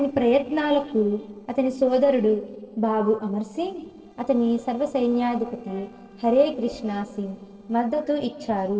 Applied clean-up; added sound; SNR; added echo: neural separator model SepFormer DNS4.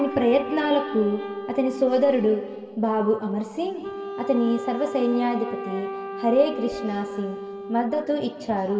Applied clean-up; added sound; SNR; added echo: none; Wind instrument, woodwind instrument; 10 dB; reverberation time 2.0 s.